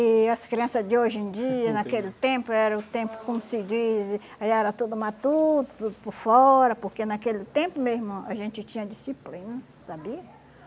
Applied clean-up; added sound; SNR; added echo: none; none; none; none.